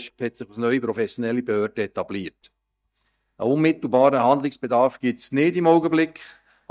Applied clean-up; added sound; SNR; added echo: neural mask model DeepFilterNet 3.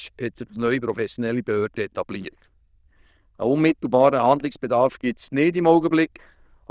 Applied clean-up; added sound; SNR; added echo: neural diffusion model UNIVERSE++.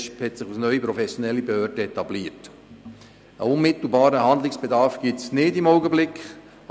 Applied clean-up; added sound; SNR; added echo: none; none; none; none.